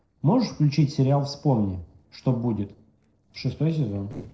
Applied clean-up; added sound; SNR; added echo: neural separator model SepFormer DNS4.